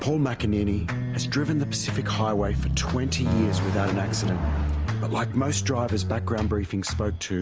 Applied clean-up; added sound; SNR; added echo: none; Keyboard (musical); 16 dB; none.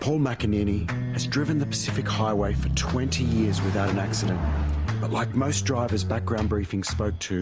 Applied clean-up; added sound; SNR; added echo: none; none; none; none.